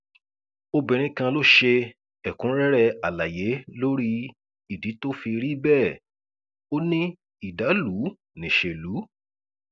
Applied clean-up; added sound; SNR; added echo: none; none; none; none.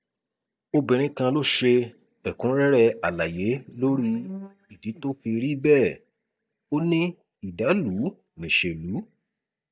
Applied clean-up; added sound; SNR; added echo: neural mask model DeepFilterNet 3.